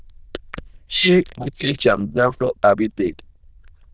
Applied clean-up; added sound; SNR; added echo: neural diffusion model UNIVERSE++.